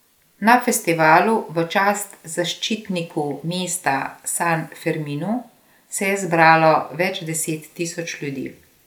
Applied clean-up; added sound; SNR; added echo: none; none; none; none.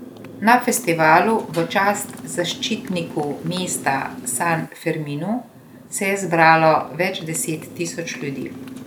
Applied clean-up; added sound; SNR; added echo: none; Motorcycle; 15 dB; none.